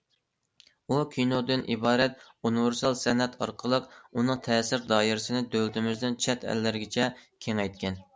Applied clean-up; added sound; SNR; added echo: none; none; none; none.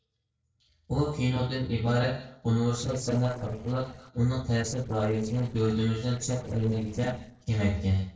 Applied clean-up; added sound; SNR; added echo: neural separator model SepFormer DNS4.